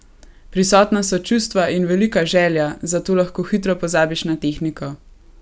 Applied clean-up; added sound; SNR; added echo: none; none; none; none.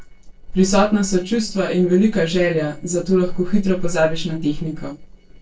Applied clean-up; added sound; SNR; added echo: neural separator model SepFormer DNS4.